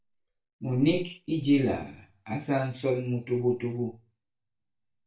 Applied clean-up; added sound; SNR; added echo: neural mask model DeepFilterNet 3.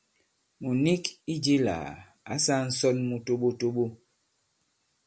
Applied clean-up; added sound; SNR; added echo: none; none; none; none.